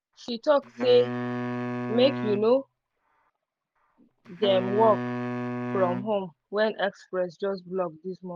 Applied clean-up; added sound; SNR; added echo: none; Wind instrument, woodwind instrument; 6 dB; none.